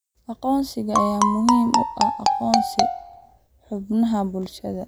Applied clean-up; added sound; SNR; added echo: none; Marimba, xylophone; -2 dB; none.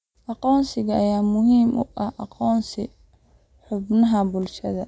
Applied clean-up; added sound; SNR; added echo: none; none; none; none.